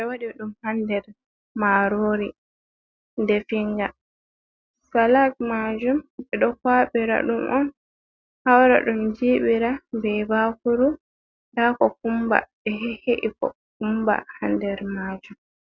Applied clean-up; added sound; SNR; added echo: none; none; none; none.